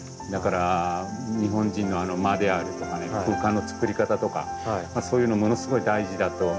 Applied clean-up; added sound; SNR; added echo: none; none; none; none.